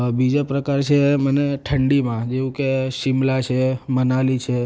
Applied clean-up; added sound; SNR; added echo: none; none; none; none.